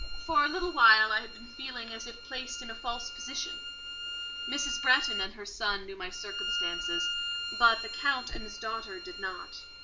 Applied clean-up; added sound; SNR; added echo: none; Bowed string instrument; 6 dB; reverberation time 0.4 s.